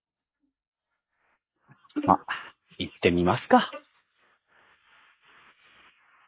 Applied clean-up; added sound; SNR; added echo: neural mask model Resemble Enhance denoiser.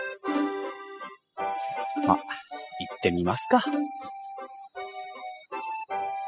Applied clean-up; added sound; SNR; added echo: classical method spectral subtraction.